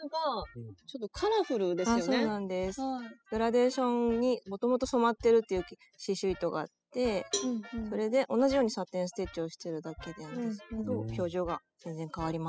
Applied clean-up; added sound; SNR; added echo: classical method spectral subtraction.